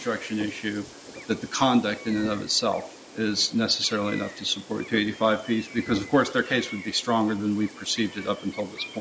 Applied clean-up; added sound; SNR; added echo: none; Gull, seagull; 17 dB; none.